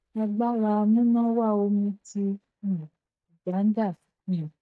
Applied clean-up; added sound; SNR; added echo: neural mask model DeepFilterNet 3.